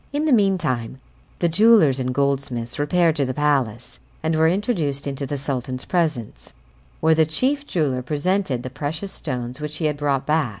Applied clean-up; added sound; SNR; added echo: none; none; none; none.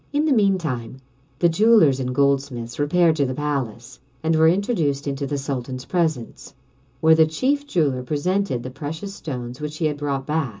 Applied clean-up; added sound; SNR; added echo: none; none; none; reverberation time 0.2 s.